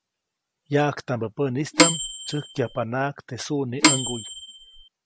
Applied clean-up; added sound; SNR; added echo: none; Microwave oven / Bell; -4 dB; none.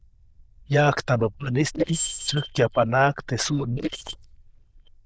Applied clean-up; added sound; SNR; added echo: neural diffusion model UNIVERSE++.